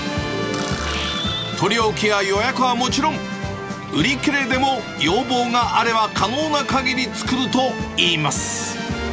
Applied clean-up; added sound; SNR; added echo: none; none; none; none.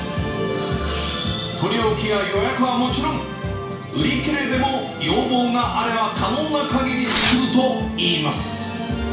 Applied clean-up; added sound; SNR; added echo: none; Fireworks; -1 dB; reverberation time 0.7 s.